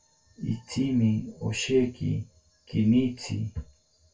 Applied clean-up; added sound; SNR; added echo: none; none; none; reverberation time 0.2 s.